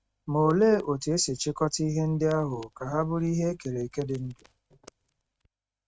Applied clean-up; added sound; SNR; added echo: neural mask model RNNoise.